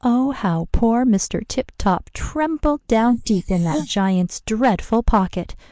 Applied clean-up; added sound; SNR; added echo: neural mask model Resemble Enhance denoiser.